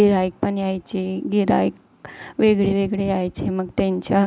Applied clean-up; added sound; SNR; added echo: none; none; none; none.